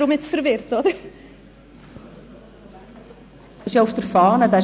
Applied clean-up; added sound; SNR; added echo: none; none; none; none.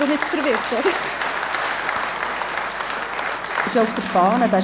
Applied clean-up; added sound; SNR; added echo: none; Applause; 2 dB; none.